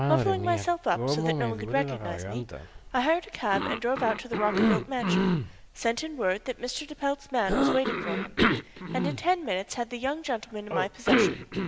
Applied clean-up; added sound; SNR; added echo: none; Cough; 0 dB; none.